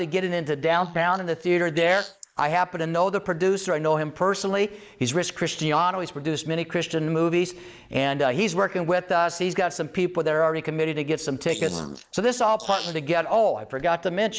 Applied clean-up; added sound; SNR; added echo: neural mask model Resemble Enhance denoiser.